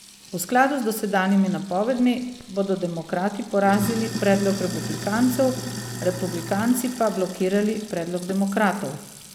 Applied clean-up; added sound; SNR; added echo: none; Sink (filling or washing); 11 dB; none.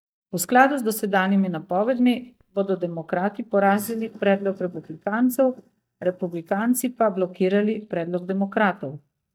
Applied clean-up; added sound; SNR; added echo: neural mask model DeepFilterNet 3.